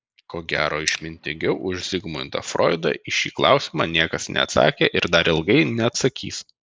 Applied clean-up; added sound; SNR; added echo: neural mask model Resemble Enhance denoiser.